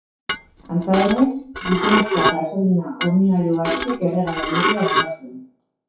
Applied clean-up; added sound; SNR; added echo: classical method WPE with log-MMSE.